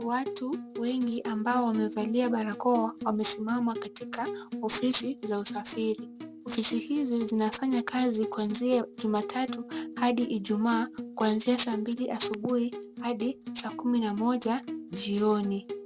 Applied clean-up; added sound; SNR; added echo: none; Acoustic guitar; 10 dB; none.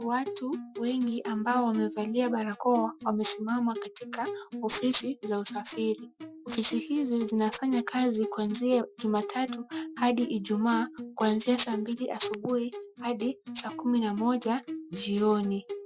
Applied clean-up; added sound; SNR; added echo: classical method Wiener filter.